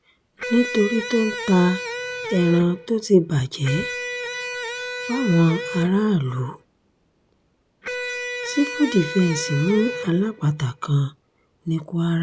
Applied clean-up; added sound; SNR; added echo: none; Electric guitar; 8 dB; none.